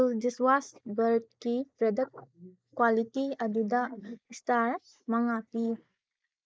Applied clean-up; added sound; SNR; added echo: neural mask model Resemble Enhance denoiser.